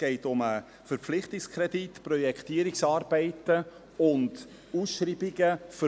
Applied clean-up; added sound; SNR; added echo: none; none; none; none.